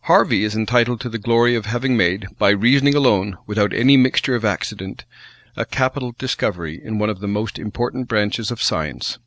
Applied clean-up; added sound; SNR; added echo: none; none; none; none.